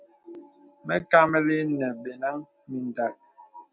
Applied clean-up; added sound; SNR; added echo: none; none; none; none.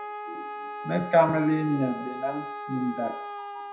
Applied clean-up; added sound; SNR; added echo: none; Wind instrument, woodwind instrument; 9 dB; reverberation time 0.5 s.